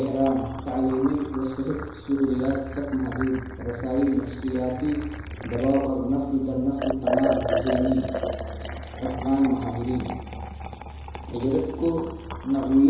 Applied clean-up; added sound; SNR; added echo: none; Liquid; 8 dB; reverberation time 1.0 s.